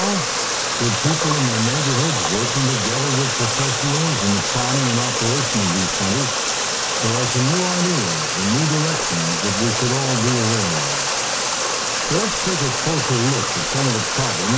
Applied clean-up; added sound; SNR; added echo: none; Water; -1 dB; none.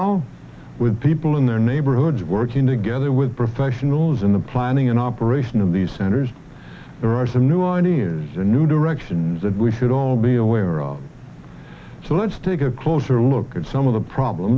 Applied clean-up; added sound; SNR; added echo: none; none; none; none.